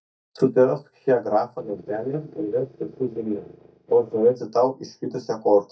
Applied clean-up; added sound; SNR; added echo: neural mask model DeepFilterNet 3.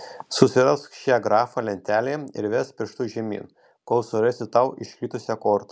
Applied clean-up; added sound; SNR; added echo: none; none; none; none.